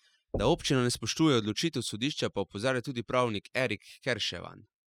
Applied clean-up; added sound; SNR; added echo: classical method spectral subtraction.